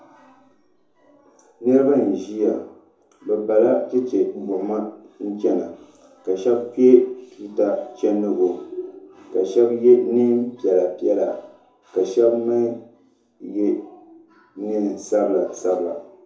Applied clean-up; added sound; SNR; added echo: none; none; none; reverberation time 0.6 s.